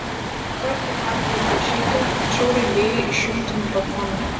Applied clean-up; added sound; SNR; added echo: none; Waves, surf; -2 dB; reverberation time 1.6 s.